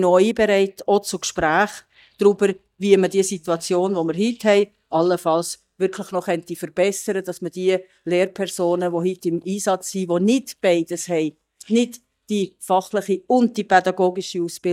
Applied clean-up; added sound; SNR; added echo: neural mask model DeepFilterNet 3.